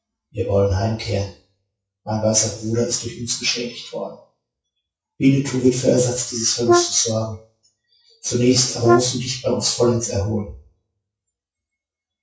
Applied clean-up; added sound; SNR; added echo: classical method WPE with log-MMSE.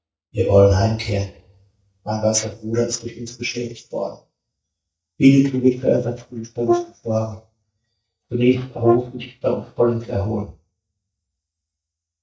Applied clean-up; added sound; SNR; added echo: neural mask model DeepFilterNet 3.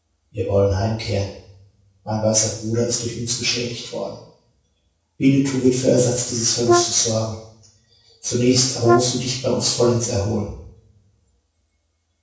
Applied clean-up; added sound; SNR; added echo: none; Brass instrument; 1 dB; reverberation time 0.7 s.